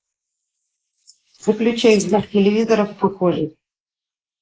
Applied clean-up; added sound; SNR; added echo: neural mask model Resemble Enhance denoiser.